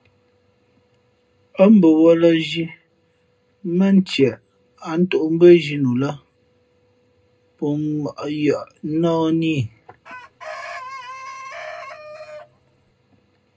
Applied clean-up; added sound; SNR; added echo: none; Chicken, rooster; 15 dB; reverberation time 0.2 s.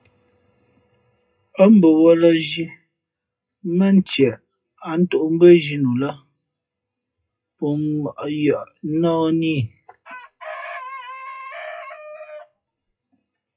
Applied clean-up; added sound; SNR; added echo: classical method WPE with log-MMSE.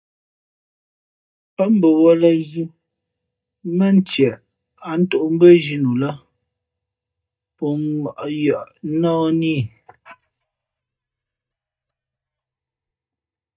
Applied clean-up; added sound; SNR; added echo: neural mask model DeepFilterNet 3.